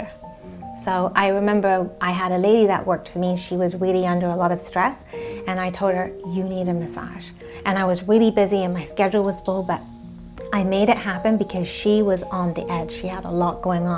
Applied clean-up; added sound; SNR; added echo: none; none; none; none.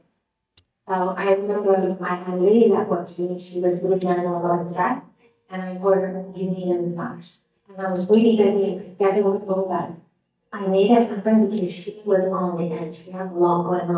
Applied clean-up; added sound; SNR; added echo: neural mask model DeepFilterNet 3.